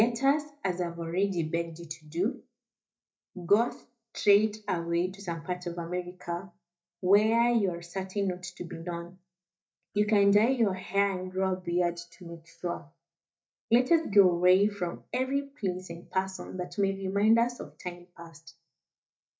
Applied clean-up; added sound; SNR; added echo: neural mask model DeepFilterNet 3.